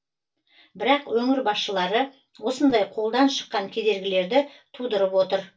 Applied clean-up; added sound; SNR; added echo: none; none; none; reverberation time 0.2 s.